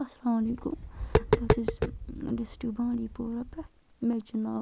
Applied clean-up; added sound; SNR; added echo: none; Tap; -1 dB; none.